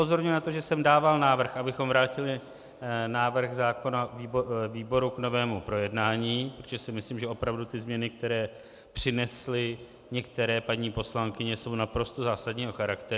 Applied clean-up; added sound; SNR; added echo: none; none; none; none.